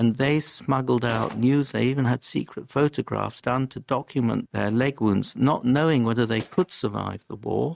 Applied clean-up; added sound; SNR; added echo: neural mask model RNNoise.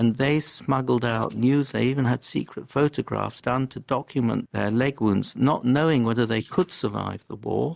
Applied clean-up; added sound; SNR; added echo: neural mask model Resemble Enhance denoiser.